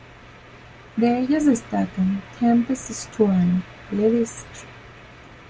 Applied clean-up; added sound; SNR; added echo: none; none; none; none.